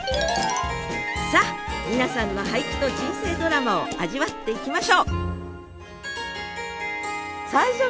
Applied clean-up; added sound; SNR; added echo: none; Harp; 7 dB; none.